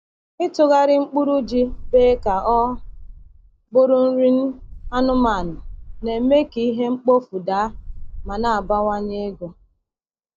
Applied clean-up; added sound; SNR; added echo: neural mask model DeepFilterNet 3.